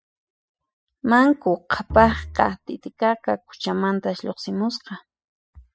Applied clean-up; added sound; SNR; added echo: classical method spectral subtraction.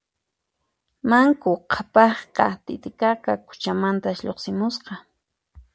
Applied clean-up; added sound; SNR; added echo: none; none; none; none.